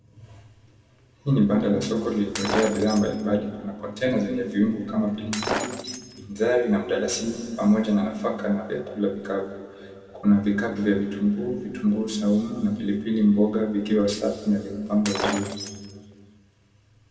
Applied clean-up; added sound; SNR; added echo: none; Shatter; 7 dB; reverberation time 1.9 s.